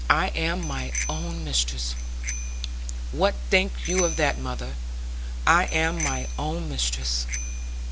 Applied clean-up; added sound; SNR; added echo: none; Bicycle bell; 12 dB; none.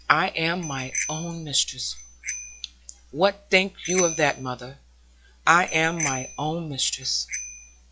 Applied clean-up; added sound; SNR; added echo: classical method log-MMSE.